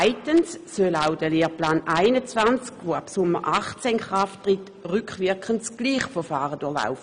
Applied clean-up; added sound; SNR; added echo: none; none; none; none.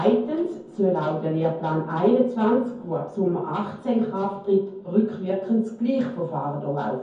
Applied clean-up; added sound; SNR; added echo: none; none; none; reverberation time 0.6 s.